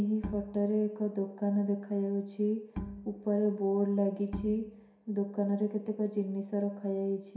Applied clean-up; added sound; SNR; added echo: none; Bowed string instrument; 13 dB; reverberation time 0.7 s.